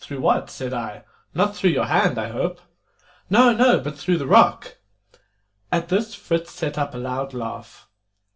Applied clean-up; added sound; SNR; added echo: none; none; none; reverberation time 0.2 s.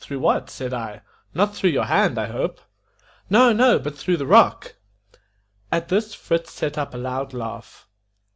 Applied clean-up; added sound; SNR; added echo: none; none; none; none.